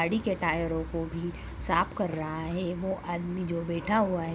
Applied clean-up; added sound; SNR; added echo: none; none; none; none.